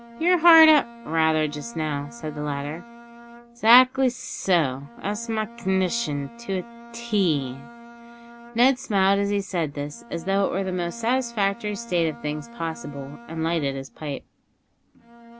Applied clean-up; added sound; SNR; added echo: none; Bowed string instrument; 19 dB; none.